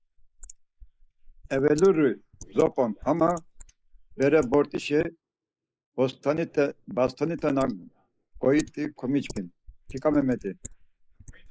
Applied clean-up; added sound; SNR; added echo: neural mask model Resemble Enhance denoiser.